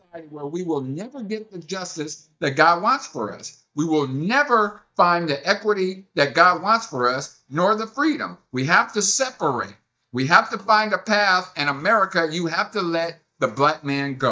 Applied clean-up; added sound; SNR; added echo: neural mask model DeepFilterNet 3.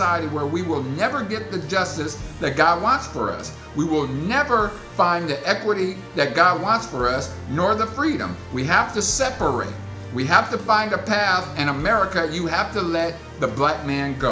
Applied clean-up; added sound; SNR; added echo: none; Musical instrument; 14 dB; none.